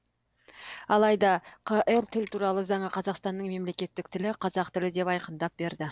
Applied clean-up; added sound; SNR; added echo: neural separator model SepFormer DNS4.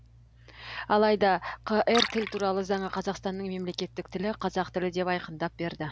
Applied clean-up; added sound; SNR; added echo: none; Liquid; 12 dB; none.